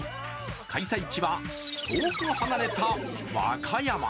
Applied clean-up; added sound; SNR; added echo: none; none; none; none.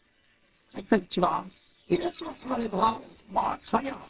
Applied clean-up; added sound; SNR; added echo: neural separator model SepFormer WHAMR!.